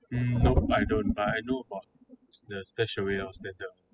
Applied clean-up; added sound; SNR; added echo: classical method spectral subtraction.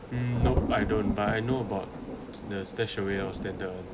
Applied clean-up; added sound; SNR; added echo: none; Thunder; 2 dB; none.